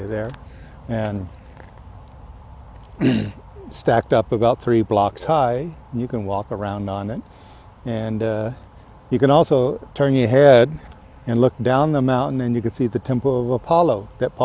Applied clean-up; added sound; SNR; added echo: none; none; none; none.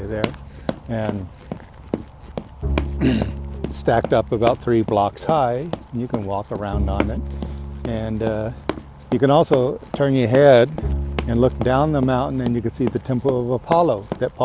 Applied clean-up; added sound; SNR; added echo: none; Run + Bowed string instrument; 8 dB; none.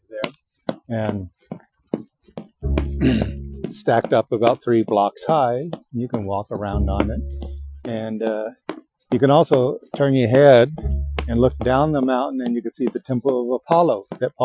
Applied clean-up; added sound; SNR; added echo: classical method Wiener filter.